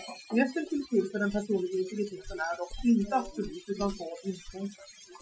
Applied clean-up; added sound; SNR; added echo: classical method Wiener filter.